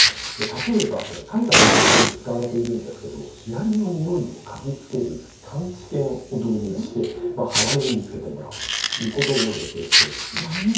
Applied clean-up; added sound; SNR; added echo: none; Fire; -2 dB; reverberation time 0.6 s.